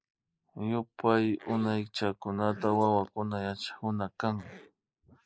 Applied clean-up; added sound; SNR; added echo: neural mask model Resemble Enhance denoiser.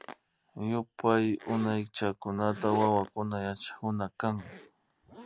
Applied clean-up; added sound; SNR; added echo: none; Zipper (clothing); 16 dB; none.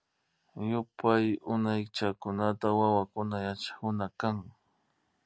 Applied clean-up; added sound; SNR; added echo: none; none; none; none.